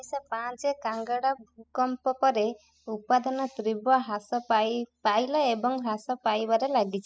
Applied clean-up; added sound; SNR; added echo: classical method spectral subtraction.